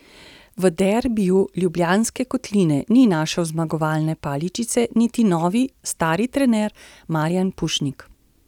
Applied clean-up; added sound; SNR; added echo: none; none; none; none.